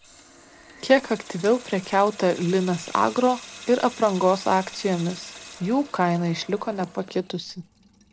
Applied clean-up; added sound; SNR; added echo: none; Sink (filling or washing) / Water tap, faucet; 19 dB; none.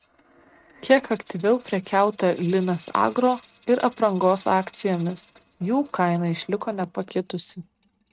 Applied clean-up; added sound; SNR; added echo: neural mask model RNNoise.